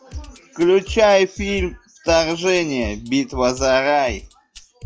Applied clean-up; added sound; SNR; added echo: classical method log-MMSE.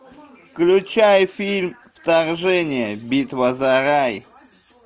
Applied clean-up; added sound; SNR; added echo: none; none; none; none.